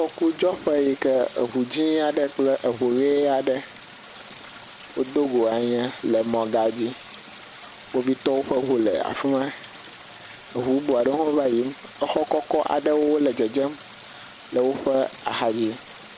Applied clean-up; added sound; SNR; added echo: none; Stream; 17 dB; none.